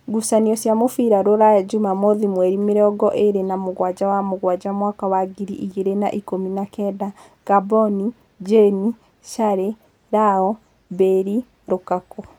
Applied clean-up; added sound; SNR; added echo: none; none; none; none.